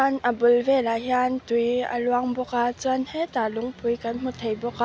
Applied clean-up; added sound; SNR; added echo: none; none; none; none.